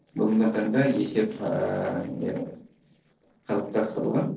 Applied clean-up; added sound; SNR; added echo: neural separator model SepFormer DNS4.